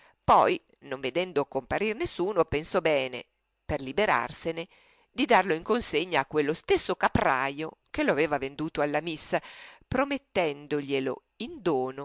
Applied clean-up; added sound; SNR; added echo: none; none; none; none.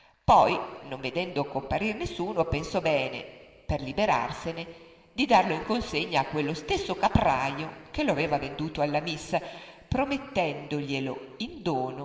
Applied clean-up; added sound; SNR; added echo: none; none; none; reverberation time 2.0 s.